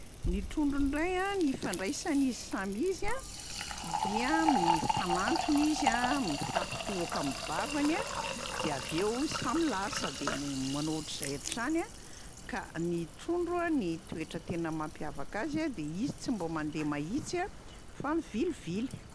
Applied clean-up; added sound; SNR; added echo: none; Fill (with liquid); 3 dB; none.